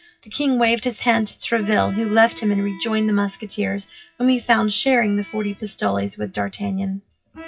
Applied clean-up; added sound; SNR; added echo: classical method WPE with log-MMSE.